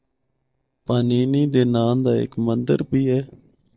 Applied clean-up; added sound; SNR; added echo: neural separator model SepFormer DNS4.